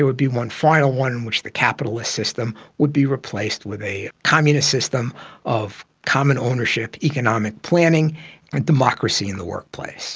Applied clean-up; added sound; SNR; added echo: none; none; none; none.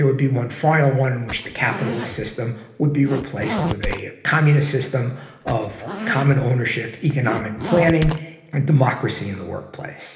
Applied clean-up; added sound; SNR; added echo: none; Zipper (clothing); 8 dB; reverberation time 1.0 s.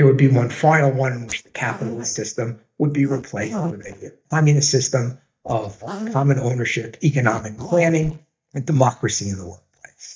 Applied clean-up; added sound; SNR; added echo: neural mask model DeepFilterNet 3.